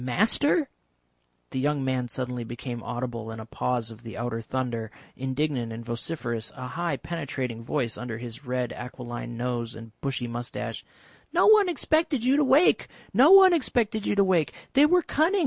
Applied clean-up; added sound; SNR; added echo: none; none; none; none.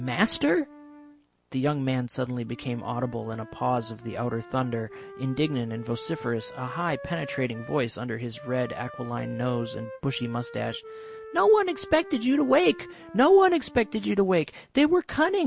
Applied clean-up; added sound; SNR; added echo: none; Wind instrument, woodwind instrument; 17 dB; none.